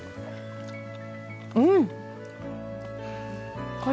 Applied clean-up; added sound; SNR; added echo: none; none; none; none.